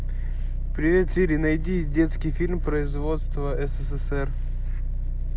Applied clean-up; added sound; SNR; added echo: none; none; none; none.